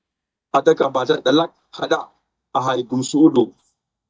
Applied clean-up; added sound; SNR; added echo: neural mask model DeepFilterNet 3.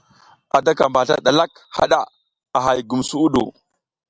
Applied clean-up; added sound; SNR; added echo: none; none; none; none.